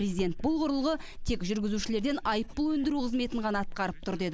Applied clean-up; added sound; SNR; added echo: none; Writing; 8 dB; none.